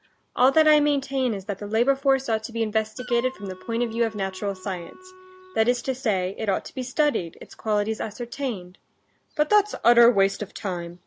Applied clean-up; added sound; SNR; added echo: none; Wind instrument, woodwind instrument; 20 dB; none.